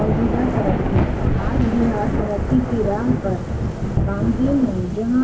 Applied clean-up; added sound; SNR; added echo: none; Thunder / Rain; -1 dB; reverberation time 0.3 s.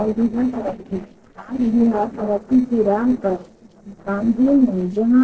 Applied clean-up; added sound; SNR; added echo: neural separator model SepFormer DNS4.